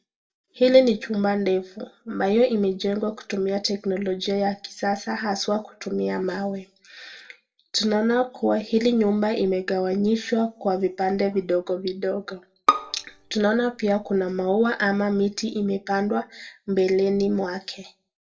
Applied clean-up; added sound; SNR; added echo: none; Bowed string instrument; 5 dB; reverberation time 0.2 s.